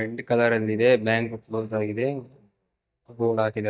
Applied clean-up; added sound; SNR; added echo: neural mask model DeepFilterNet 3.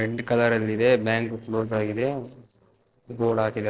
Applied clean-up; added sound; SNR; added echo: neural separator model SepFormer DNS4.